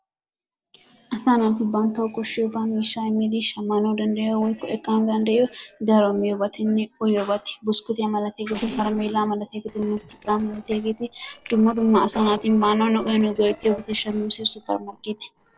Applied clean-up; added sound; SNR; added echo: neural separator model SepFormer DNS4.